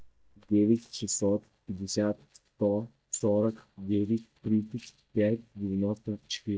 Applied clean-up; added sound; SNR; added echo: neural mask model DeepFilterNet 3.